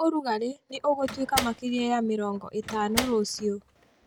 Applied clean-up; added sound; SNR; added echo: none; Slam; 8 dB; none.